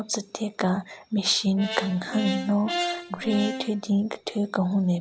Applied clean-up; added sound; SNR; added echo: none; Brass instrument; 7 dB; none.